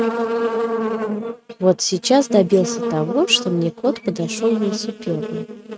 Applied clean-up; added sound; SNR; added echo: neural mask model RNNoise.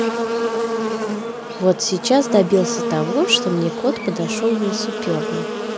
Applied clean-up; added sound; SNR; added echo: none; Buzz; 3 dB; none.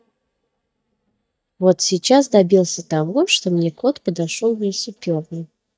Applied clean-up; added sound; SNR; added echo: neural mask model DeepFilterNet 3.